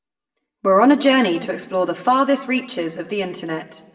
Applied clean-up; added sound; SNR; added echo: none; none; none; reverberation time 1.2 s.